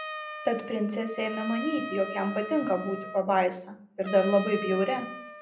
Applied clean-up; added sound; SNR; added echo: none; Trumpet; 10 dB; reverberation time 0.5 s.